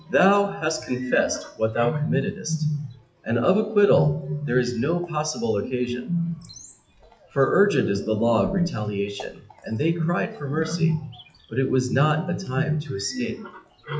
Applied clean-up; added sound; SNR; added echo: classical method WPE with log-MMSE.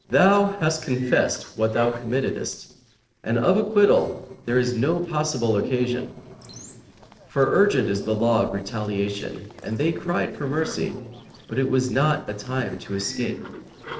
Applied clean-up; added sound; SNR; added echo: neural separator model SepFormer DNS4.